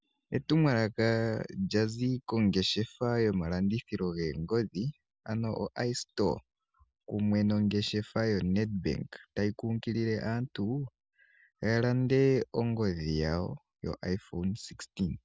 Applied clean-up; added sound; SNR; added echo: none; none; none; none.